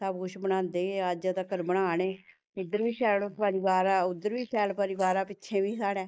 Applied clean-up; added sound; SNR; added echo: neural mask model Resemble Enhance denoiser.